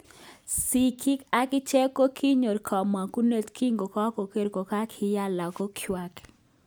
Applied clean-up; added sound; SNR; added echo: none; none; none; none.